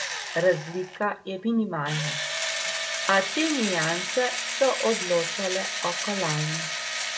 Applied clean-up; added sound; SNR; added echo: none; Engine / Drill; 3 dB; reverberation time 0.3 s.